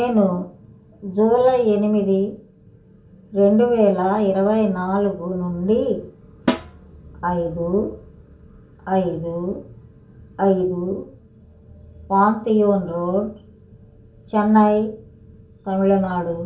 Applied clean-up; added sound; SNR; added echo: none; Snare drum; 7 dB; reverberation time 0.3 s.